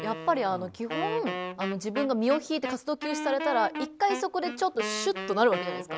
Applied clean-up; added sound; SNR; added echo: none; Wind instrument, woodwind instrument; 7 dB; none.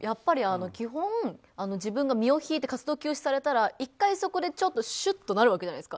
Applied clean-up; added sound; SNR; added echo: none; none; none; none.